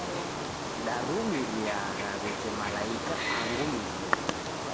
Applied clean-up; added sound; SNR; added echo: none; Wild animals; -2 dB; none.